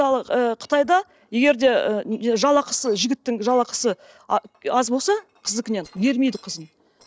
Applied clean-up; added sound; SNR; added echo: neural separator model SepFormer DNS4.